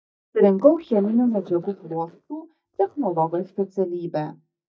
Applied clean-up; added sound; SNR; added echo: neural mask model DeepFilterNet 3.